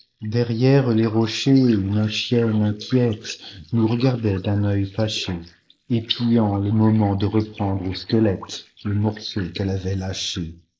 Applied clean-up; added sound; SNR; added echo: neural mask model Resemble Enhance denoiser.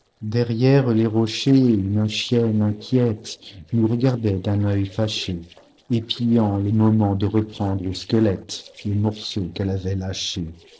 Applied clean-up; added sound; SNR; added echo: neural separator model SepFormer DNS4.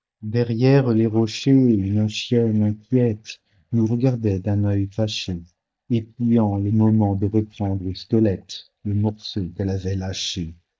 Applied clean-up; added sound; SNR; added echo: neural mask model DeepFilterNet 3.